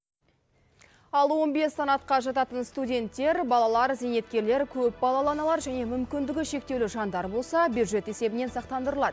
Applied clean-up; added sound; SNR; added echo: none; none; none; none.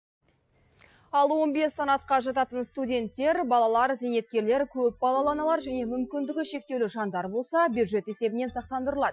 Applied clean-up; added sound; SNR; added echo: classical method Wiener filter.